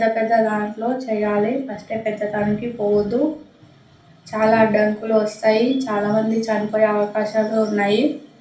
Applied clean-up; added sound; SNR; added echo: none; none; none; reverberation time 0.4 s.